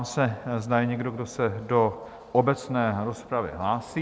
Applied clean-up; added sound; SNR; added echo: none; none; none; none.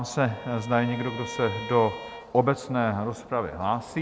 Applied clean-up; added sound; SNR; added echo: none; Bowed string instrument; 14 dB; none.